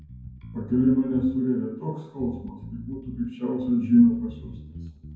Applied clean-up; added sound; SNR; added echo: none; Bass guitar; 16 dB; reverberation time 0.9 s.